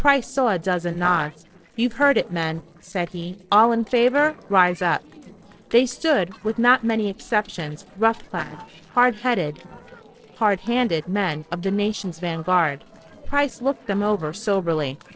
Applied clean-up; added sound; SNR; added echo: neural separator model SepFormer DNS4.